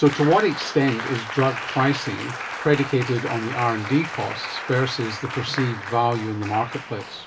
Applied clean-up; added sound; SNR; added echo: none; Applause; 9 dB; reverberation time 0.2 s.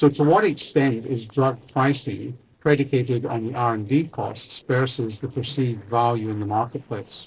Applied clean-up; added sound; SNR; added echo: neural separator model SepFormer DNS4.